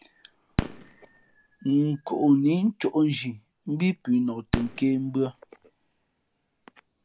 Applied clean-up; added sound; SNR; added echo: none; Fireworks; 12 dB; none.